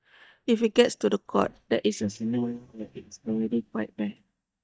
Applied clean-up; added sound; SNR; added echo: neural mask model DeepFilterNet 3.